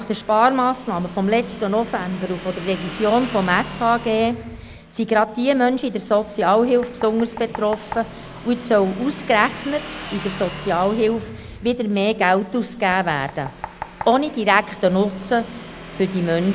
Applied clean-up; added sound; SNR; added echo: none; Knock + Motorcycle / Engine; 15 dB; none.